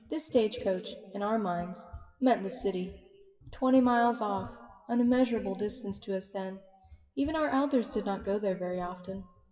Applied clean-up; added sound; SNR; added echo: classical method WPE with log-MMSE.